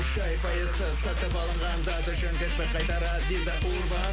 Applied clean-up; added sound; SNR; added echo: none; Bus; 15 dB; none.